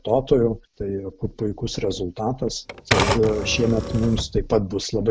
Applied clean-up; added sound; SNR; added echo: none; Typewriter; 3 dB; none.